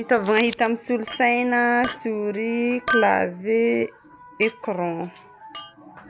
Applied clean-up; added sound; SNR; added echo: none; Chink, clink; 12 dB; none.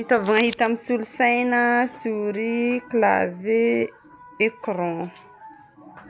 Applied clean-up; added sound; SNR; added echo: none; none; none; none.